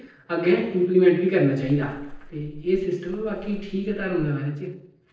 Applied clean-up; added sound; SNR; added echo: neural separator model SepFormer DNS4.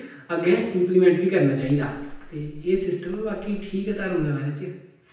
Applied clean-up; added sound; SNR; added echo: none; Water / Splash, splatter; 17 dB; reverberation time 0.9 s.